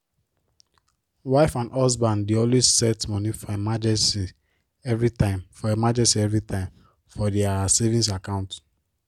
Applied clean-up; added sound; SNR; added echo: none; none; none; none.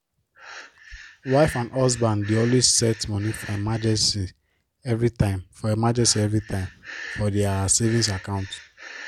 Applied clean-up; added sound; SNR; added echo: none; Breathing; 17 dB; none.